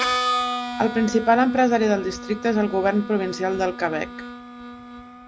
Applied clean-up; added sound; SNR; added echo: none; Harmonica; 7 dB; none.